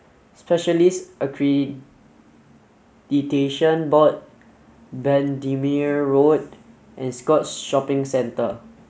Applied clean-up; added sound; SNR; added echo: none; none; none; none.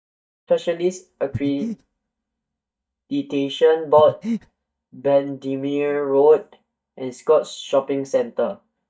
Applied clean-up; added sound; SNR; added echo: neural mask model DeepFilterNet 3.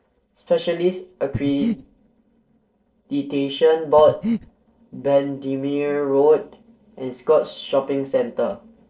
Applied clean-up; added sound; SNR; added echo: neural separator model SepFormer DNS4.